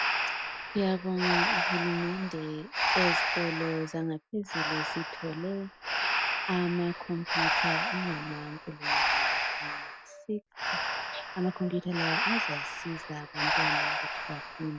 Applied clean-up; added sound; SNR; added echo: none; Breathing; -3 dB; none.